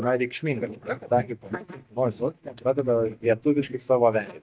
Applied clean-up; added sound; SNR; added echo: neural mask model DeepFilterNet 3.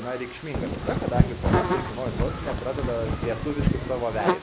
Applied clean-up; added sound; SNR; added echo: none; Buzz + Wind; -4 dB; none.